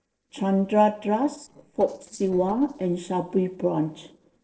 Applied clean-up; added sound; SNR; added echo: neural separator model SepFormer DNS4.